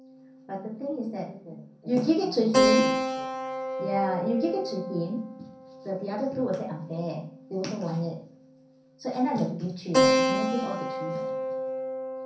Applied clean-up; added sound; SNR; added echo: none; Keyboard (musical); 0 dB; reverberation time 0.6 s.